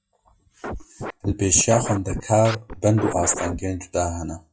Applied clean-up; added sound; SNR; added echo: classical method log-MMSE.